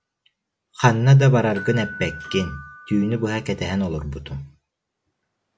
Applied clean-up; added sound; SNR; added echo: none; Door / Bell; 19 dB; none.